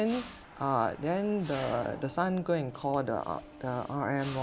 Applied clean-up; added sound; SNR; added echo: none; Mechanisms; 15 dB; none.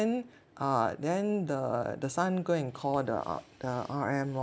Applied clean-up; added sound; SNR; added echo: none; none; none; none.